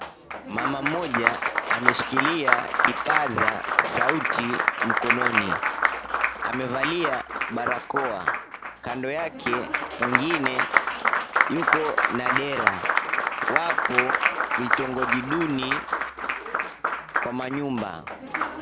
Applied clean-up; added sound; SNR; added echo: none; Applause; -5 dB; none.